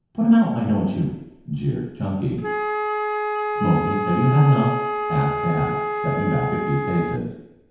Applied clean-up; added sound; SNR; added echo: none; Wind instrument, woodwind instrument; 5 dB; reverberation time 0.9 s.